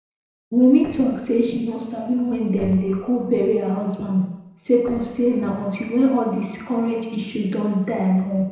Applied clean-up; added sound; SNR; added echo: neural separator model SepFormer DNS4.